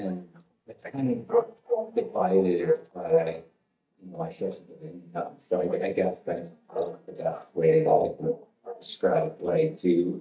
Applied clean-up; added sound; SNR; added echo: neural mask model DeepFilterNet 3.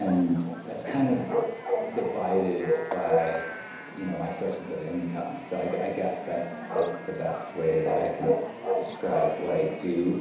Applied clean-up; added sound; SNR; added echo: none; Bark / Chatter / Chirp, tweet / Livestock, farm animals, working animals; 3 dB; reverberation time 1.0 s.